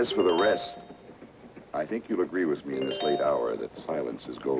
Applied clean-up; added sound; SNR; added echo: none; Ringtone; 7 dB; none.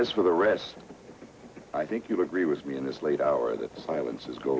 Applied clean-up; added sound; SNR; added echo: none; none; none; none.